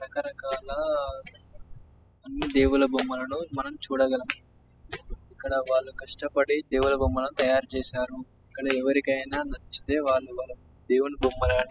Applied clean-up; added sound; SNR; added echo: classical method spectral subtraction.